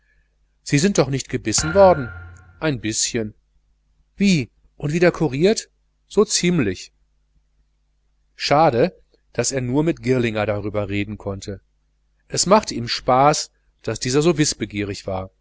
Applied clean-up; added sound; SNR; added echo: none; Thump, thud; 13 dB; none.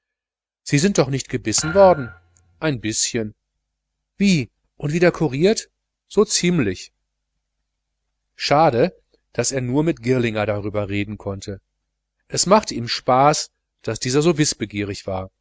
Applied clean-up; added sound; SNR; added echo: neural mask model RNNoise.